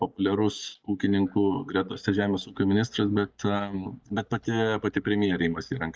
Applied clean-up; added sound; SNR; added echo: neural mask model DeepFilterNet 3.